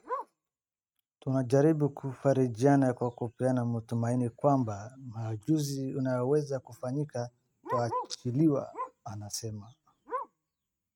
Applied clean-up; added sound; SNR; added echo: neural mask model RNNoise.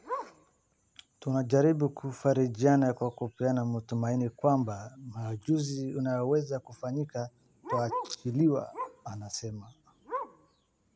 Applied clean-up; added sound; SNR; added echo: none; Bark; 14 dB; none.